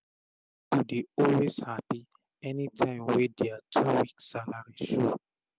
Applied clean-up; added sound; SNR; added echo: none; none; none; none.